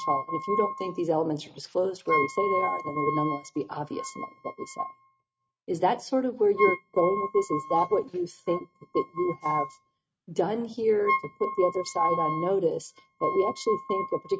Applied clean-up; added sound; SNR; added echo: neural mask model RNNoise.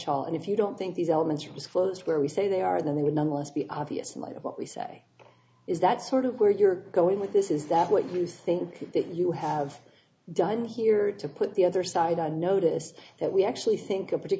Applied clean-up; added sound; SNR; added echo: none; none; none; none.